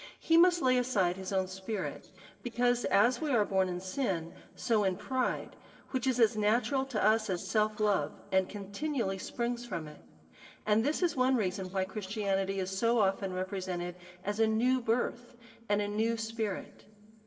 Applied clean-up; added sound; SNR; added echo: neural separator model SepFormer DNS4.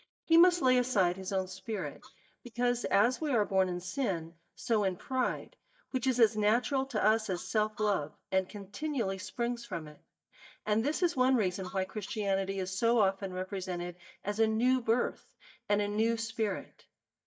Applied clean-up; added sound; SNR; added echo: neural mask model DeepFilterNet 3.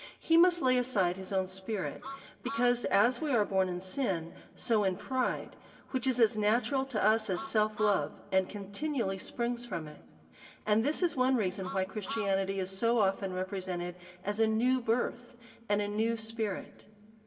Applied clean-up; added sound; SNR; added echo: none; Truck; 14 dB; reverberation time 1.7 s.